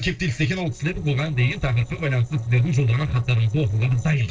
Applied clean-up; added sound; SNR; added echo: neural separator model SepFormer DNS4.